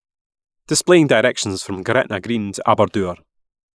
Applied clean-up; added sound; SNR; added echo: neural mask model Resemble Enhance denoiser.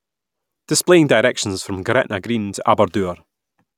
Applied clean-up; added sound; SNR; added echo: none; none; none; none.